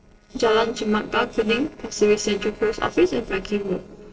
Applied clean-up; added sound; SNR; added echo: neural separator model SepFormer DNS4.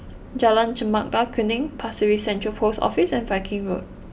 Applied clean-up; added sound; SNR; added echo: none; none; none; none.